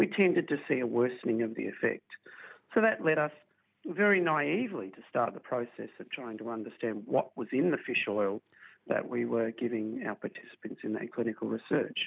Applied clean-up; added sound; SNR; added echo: none; none; none; none.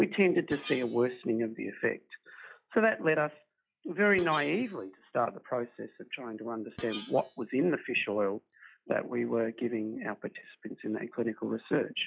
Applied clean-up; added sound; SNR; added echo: classical method log-MMSE.